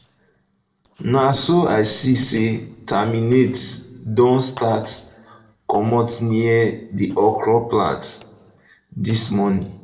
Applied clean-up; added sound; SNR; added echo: neural separator model SepFormer DNS4.